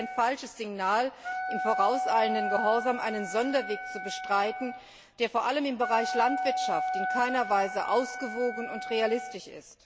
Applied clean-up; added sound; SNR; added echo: none; Wind instrument, woodwind instrument; 5 dB; none.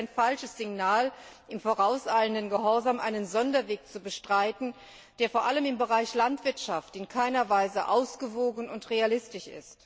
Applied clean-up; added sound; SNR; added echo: none; none; none; none.